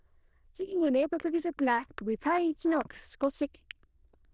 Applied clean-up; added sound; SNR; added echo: neural diffusion model UNIVERSE++.